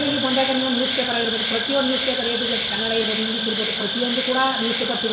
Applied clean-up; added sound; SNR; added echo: none; Insect; 1 dB; reverberation time 1.8 s.